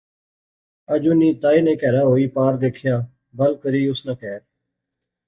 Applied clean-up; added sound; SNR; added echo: neural mask model DeepFilterNet 3.